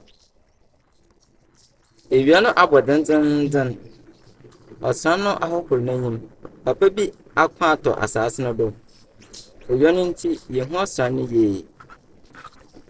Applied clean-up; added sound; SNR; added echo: neural separator model SepFormer DNS4.